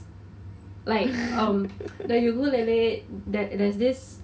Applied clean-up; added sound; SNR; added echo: none; none; none; reverberation time 0.3 s.